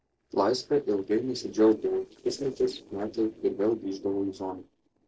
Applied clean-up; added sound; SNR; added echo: neural separator model SepFormer DNS4.